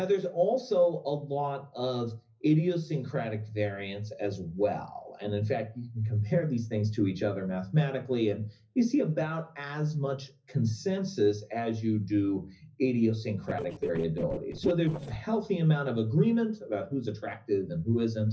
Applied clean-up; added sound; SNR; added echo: neural separator model SepFormer DNS4.